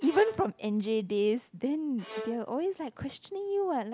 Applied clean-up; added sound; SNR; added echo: none; Bowed string instrument; 16 dB; none.